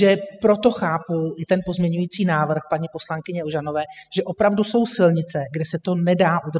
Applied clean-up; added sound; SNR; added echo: classical method spectral subtraction.